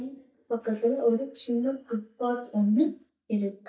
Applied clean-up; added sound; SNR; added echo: neural mask model DeepFilterNet 3.